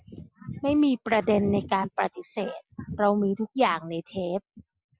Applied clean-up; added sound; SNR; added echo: none; none; none; none.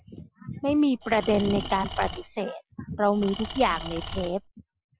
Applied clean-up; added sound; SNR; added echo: none; Engine / Tools; 10 dB; none.